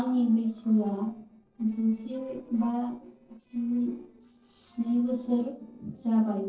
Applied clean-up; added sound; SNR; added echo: neural separator model SepFormer DNS4.